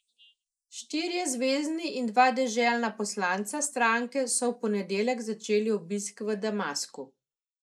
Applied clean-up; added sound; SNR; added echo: neural mask model Resemble Enhance denoiser.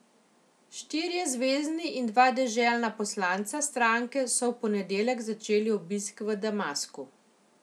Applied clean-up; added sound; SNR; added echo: none; none; none; none.